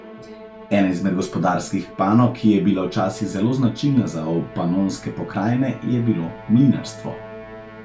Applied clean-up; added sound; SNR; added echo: none; Musical instrument; 18 dB; none.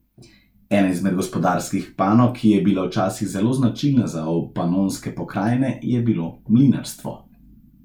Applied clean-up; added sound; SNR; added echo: none; none; none; none.